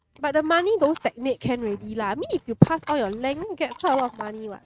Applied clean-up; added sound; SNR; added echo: neural mask model RNNoise.